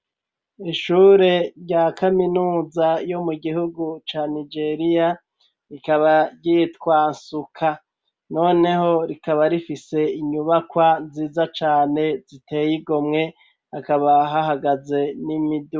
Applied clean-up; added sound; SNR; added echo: none; none; none; none.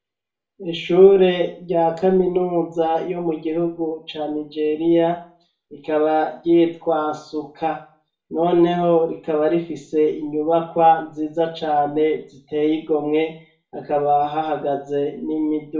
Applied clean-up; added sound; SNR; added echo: none; none; none; reverberation time 0.4 s.